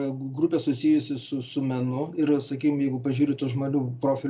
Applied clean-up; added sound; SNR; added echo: none; none; none; none.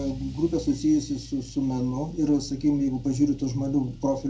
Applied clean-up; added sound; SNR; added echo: none; Engine starting / Accelerating, revving, vroom / Car; 17 dB; reverberation time 0.3 s.